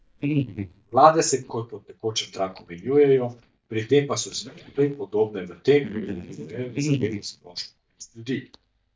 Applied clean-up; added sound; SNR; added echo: neural mask model DeepFilterNet 3.